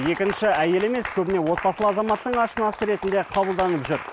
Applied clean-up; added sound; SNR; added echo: none; none; none; none.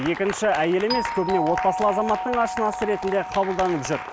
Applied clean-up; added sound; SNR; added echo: none; Doorbell; 7 dB; none.